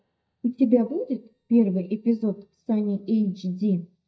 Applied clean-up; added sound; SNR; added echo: neural mask model DeepFilterNet 3.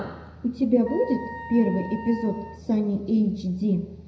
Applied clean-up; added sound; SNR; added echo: none; Wind instrument, woodwind instrument; 14 dB; reverberation time 0.8 s.